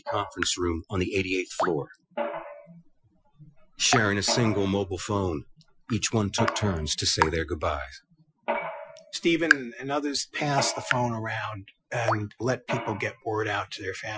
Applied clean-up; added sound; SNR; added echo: classical method Wiener filter.